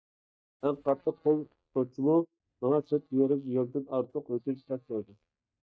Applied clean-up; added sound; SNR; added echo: neural mask model DeepFilterNet 3.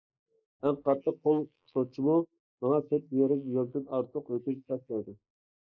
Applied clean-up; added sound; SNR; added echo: neural mask model Resemble Enhance denoiser.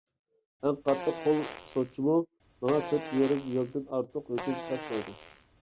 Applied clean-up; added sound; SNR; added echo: none; Fart; 10 dB; none.